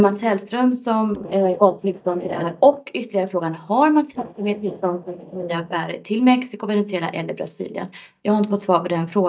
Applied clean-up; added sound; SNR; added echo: neural mask model DeepFilterNet 3.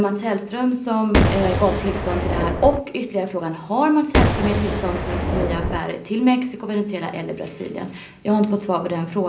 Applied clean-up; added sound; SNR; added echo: none; Boom; -1 dB; reverberation time 0.5 s.